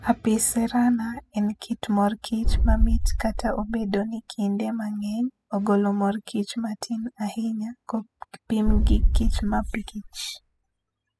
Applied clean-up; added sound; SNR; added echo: classical method spectral subtraction.